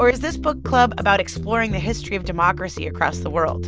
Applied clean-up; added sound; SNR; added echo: none; none; none; none.